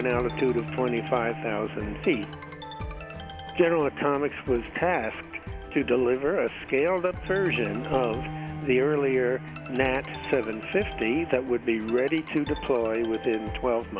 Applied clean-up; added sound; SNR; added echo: none; Ringtone + Bowed string instrument; 12 dB; none.